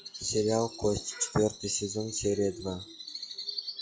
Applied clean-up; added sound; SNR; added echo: classical method log-MMSE.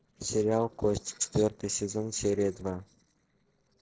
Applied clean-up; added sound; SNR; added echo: neural separator model SepFormer DNS4.